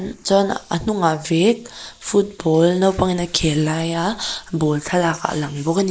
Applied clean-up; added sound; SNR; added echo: neural mask model Resemble Enhance denoiser.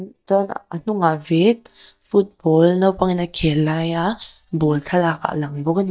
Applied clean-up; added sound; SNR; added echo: neural mask model DeepFilterNet 3.